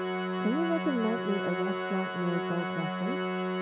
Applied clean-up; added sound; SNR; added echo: none; Organ; 0 dB; none.